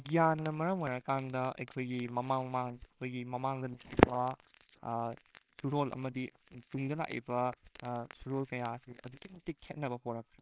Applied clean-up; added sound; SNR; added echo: neural separator model SepFormer WHAMR!.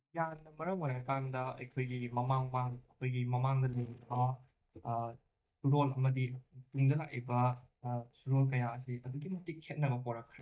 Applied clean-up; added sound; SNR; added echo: neural mask model DeepFilterNet 3.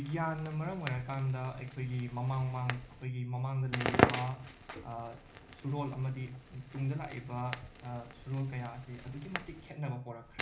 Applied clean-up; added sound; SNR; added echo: none; Crackle; 2 dB; reverberation time 0.4 s.